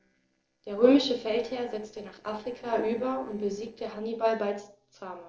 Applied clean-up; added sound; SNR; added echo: neural separator model SepFormer DNS4.